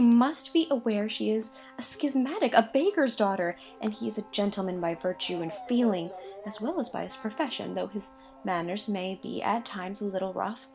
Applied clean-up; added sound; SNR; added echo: none; Trumpet + Motor vehicle (road) / Siren; 19 dB; none.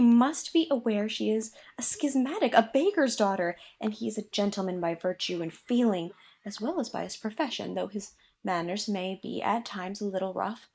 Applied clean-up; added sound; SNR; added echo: neural mask model Resemble Enhance denoiser.